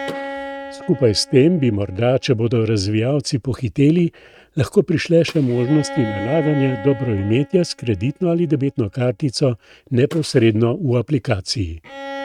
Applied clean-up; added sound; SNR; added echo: neural mask model RNNoise.